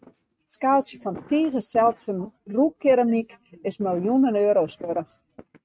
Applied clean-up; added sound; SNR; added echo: neural mask model RNNoise.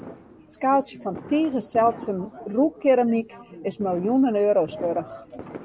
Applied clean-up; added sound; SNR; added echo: none; Fireworks; 19 dB; none.